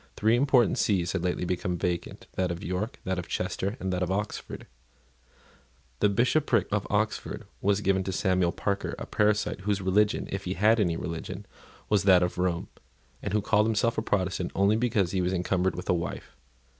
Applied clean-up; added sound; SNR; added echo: none; none; none; none.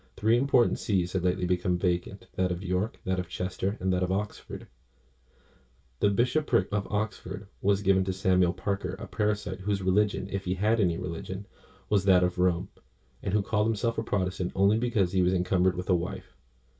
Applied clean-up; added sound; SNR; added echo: none; none; none; reverberation time 0.1 s.